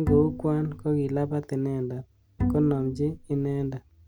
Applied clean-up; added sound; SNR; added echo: none; Bowed string instrument; 5 dB; none.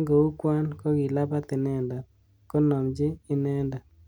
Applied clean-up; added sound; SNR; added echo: none; none; none; none.